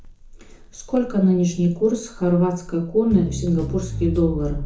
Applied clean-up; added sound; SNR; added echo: none; Crackle; 10 dB; reverberation time 0.5 s.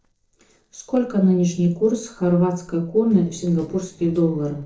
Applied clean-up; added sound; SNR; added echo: neural separator model SepFormer DNS4.